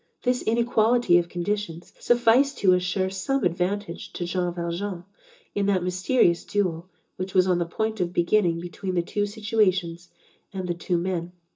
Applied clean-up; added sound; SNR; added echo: none; none; none; reverberation time 0.2 s.